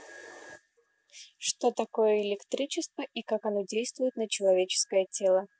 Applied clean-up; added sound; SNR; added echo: none; none; none; none.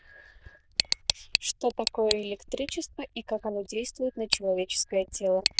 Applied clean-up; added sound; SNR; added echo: neural diffusion model UNIVERSE++.